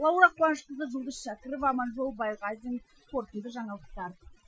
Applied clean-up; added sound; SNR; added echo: classical method Wiener filter.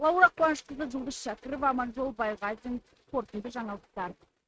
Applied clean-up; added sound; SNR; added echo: neural mask model RNNoise.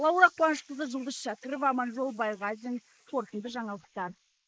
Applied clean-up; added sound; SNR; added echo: neural mask model Resemble Enhance denoiser.